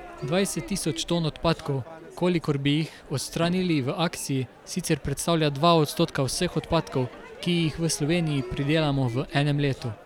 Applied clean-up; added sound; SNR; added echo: none; Crowd / Fireworks; 16 dB; none.